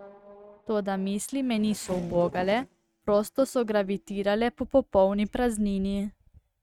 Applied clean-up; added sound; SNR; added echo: neural mask model RNNoise.